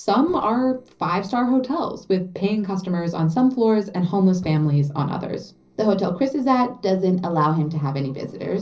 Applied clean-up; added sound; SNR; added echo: neural separator model SepFormer DNS4.